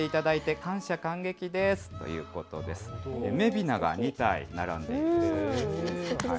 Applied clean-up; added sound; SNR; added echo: none; Domestic sounds, home sounds; 19 dB; none.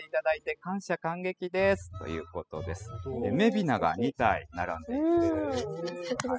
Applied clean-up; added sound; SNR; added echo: classical method spectral subtraction.